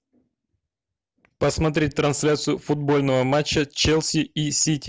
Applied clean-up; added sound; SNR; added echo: none; none; none; none.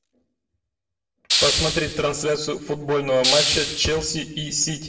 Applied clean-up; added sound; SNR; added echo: none; Hiss; 0 dB; reverberation time 0.6 s.